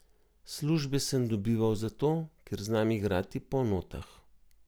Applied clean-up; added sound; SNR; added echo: none; none; none; none.